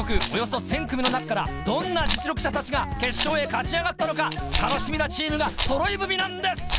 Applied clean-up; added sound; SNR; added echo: none; Rattle; 2 dB; none.